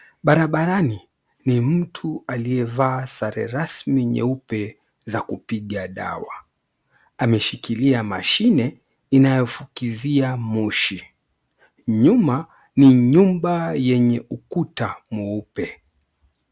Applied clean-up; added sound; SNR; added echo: none; none; none; none.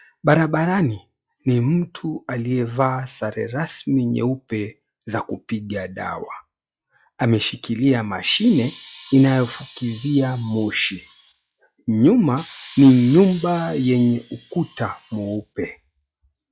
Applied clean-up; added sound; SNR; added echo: classical method log-MMSE.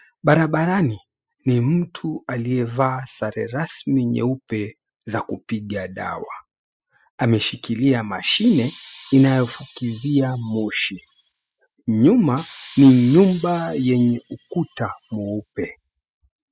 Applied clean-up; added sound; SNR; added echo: classical method spectral subtraction.